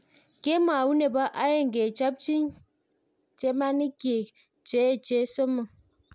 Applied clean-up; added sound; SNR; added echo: none; none; none; none.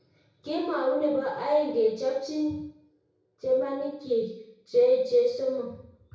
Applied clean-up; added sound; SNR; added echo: none; none; none; reverberation time 0.6 s.